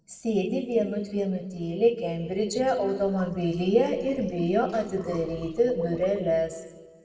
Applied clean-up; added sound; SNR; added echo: neural separator model SepFormer DNS4.